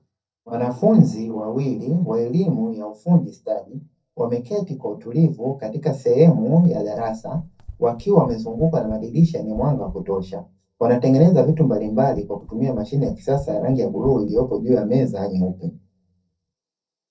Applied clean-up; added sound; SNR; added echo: neural separator model SepFormer DNS4.